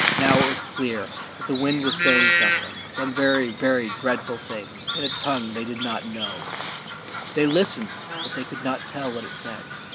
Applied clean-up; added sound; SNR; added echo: none; Bird vocalization, bird call, bird song; 0 dB; none.